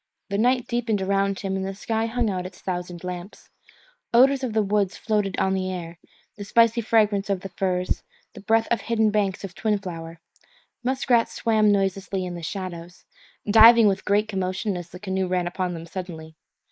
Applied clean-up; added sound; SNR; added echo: neural mask model Resemble Enhance denoiser.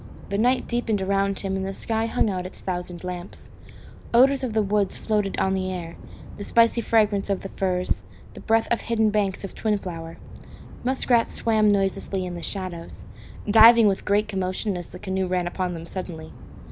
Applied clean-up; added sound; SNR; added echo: none; Bird vocalization, bird call, bird song; 10 dB; none.